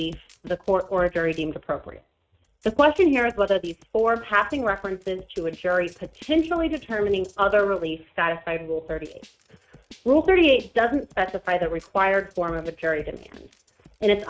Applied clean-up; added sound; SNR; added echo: neural mask model RNNoise.